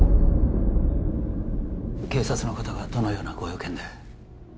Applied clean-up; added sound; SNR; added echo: none; none; none; none.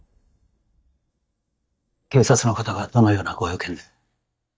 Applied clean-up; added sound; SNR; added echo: neural mask model DeepFilterNet 3.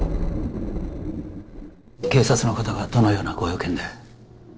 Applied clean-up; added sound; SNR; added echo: neural separator model SepFormer DNS4.